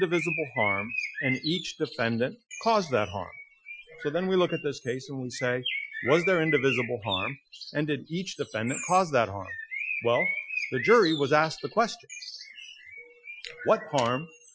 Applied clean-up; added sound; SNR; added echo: classical method Wiener filter.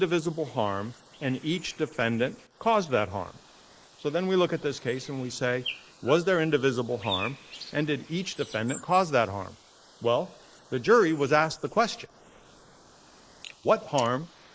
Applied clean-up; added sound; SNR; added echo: neural mask model Resemble Enhance denoiser.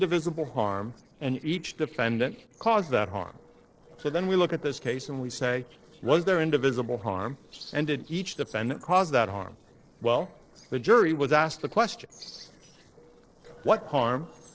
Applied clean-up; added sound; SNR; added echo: neural separator model SepFormer DNS4.